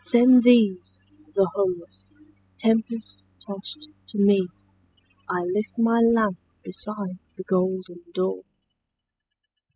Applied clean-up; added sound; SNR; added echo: classical method spectral subtraction.